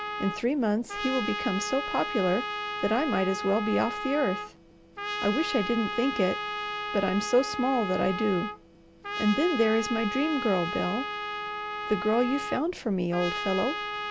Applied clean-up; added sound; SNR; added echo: none; Trumpet; 6 dB; none.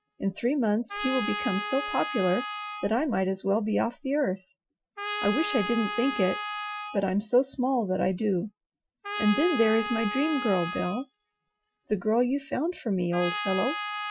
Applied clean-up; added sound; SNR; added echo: classical method Wiener filter.